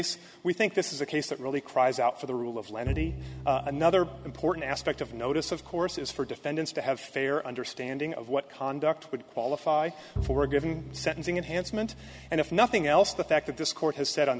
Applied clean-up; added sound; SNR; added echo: none; Bowed string instrument; 10 dB; none.